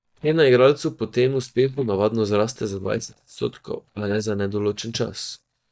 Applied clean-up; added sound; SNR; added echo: neural mask model DeepFilterNet 3.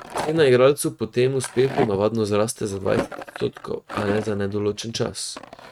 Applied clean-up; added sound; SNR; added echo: neural mask model RNNoise.